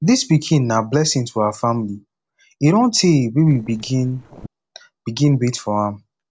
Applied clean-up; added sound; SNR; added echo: neural separator model SepFormer DNS4.